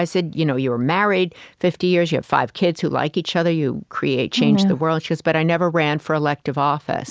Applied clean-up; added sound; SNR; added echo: none; none; none; none.